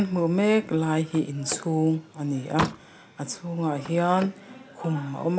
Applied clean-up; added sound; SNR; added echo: none; Slam; 13 dB; none.